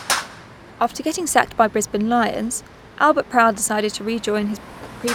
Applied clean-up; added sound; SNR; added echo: none; Traffic noise, roadway noise; 12 dB; none.